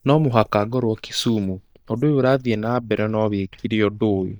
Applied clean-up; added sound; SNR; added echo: neural mask model DeepFilterNet 3.